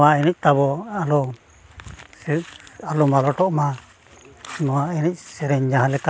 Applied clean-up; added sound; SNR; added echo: none; none; none; none.